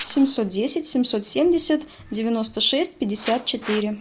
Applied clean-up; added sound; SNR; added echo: none; none; none; none.